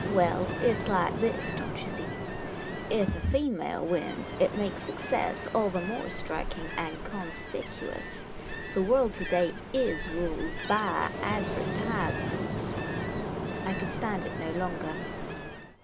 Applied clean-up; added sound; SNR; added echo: none; Ocean; 4 dB; reverberation time 0.3 s.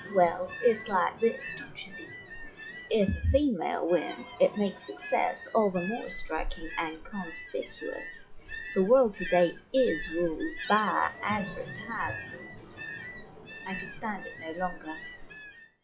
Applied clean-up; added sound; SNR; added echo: classical method WPE with log-MMSE.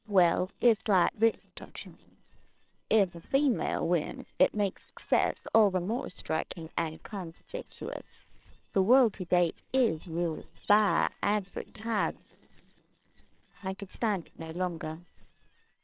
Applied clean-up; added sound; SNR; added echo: neural separator model SepFormer WHAMR!.